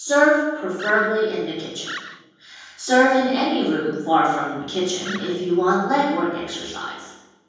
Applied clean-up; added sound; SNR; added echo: none; Animal; 16 dB; reverberation time 1.3 s.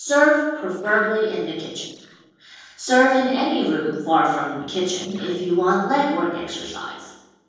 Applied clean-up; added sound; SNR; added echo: neural separator model SepFormer DNS4.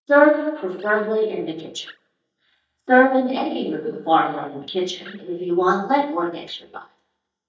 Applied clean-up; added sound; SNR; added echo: neural mask model DeepFilterNet 3.